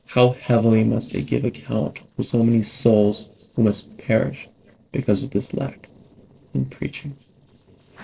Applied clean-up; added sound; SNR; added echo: neural separator model SepFormer DNS4.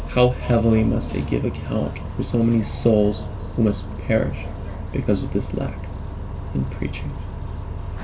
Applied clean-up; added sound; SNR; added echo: none; Bus; 6 dB; reverberation time 2.3 s.